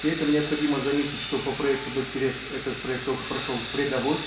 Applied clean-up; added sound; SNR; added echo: none; Sawing; 6 dB; reverberation time 0.6 s.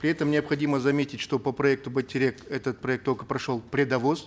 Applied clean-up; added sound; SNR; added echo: none; none; none; none.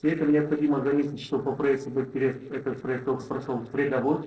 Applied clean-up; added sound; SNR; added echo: neural separator model SepFormer DNS4.